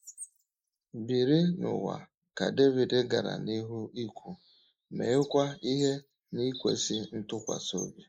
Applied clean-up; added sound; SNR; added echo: neural mask model Resemble Enhance denoiser.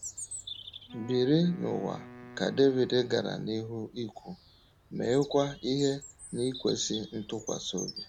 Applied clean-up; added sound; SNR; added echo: none; Bird vocalization, bird call, bird song + Wind instrument, woodwind instrument; 15 dB; none.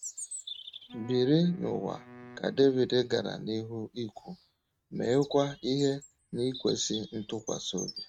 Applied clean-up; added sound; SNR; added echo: neural mask model RNNoise.